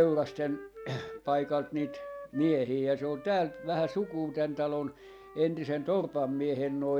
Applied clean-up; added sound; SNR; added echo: none; Wind instrument, woodwind instrument; 17 dB; none.